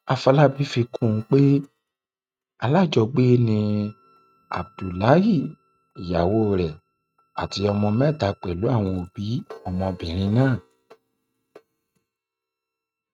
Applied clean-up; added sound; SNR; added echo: neural mask model RNNoise.